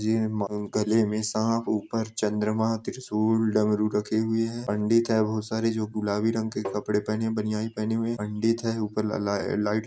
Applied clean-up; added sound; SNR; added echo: neural mask model RNNoise.